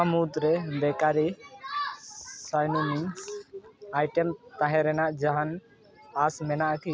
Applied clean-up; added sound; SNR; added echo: none; none; none; none.